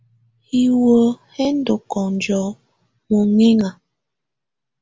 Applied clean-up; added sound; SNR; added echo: none; none; none; none.